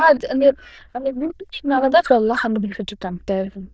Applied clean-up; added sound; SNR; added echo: neural diffusion model UNIVERSE++.